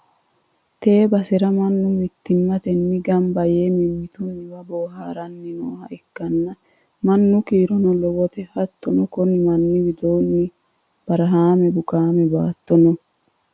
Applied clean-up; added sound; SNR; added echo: none; none; none; none.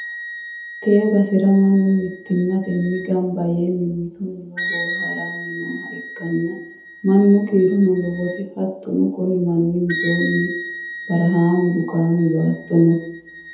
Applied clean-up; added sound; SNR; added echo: none; Wind instrument, woodwind instrument; 13 dB; reverberation time 0.7 s.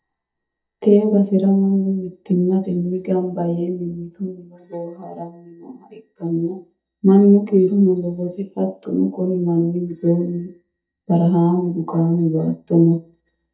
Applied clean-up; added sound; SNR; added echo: neural mask model DeepFilterNet 3.